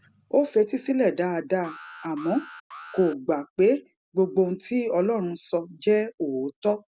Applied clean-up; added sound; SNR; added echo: none; Alarm; 18 dB; none.